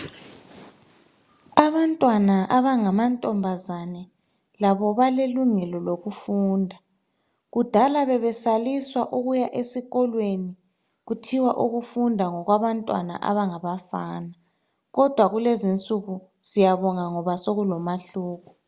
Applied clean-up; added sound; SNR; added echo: none; none; none; none.